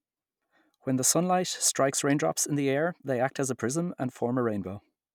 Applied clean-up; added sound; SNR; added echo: none; none; none; none.